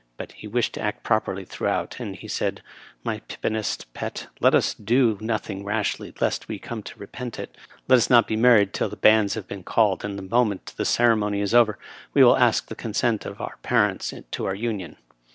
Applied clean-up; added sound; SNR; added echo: none; none; none; none.